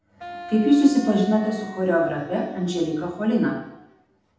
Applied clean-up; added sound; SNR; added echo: none; Wind instrument, woodwind instrument; 17 dB; reverberation time 0.8 s.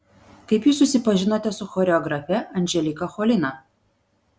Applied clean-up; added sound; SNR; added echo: none; none; none; none.